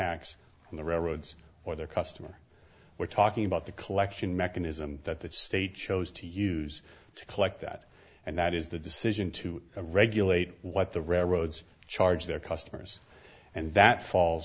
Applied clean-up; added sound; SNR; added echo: none; none; none; none.